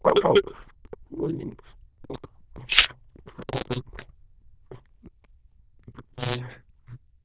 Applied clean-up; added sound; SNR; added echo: neural diffusion model UNIVERSE++.